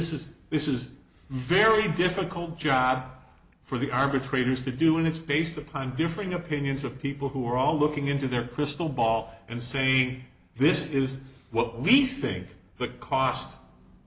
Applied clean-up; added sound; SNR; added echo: none; none; none; none.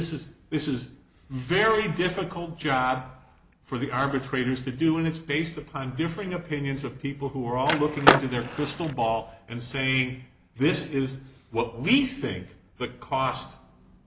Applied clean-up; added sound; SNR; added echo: none; Skateboard; -4 dB; none.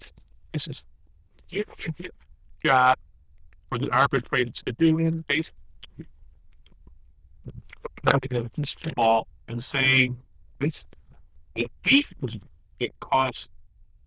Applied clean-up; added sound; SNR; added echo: neural diffusion model UNIVERSE++.